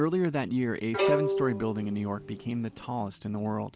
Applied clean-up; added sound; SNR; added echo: none; Bowed string instrument; 2 dB; none.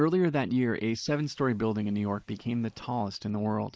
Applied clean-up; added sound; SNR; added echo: neural mask model Resemble Enhance denoiser.